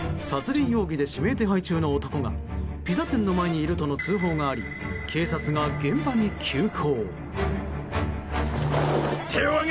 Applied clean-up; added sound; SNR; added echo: none; none; none; none.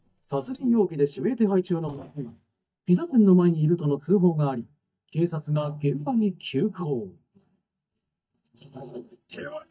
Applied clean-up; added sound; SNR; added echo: neural mask model DeepFilterNet 3.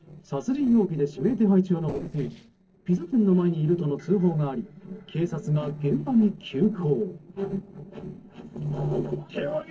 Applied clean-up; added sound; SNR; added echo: neural separator model SepFormer DNS4.